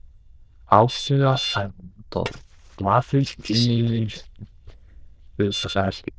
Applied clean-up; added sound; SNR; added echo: neural diffusion model UNIVERSE++.